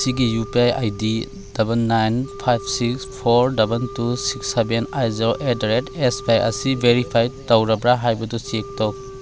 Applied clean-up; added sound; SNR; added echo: none; Wind instrument, woodwind instrument; 17 dB; none.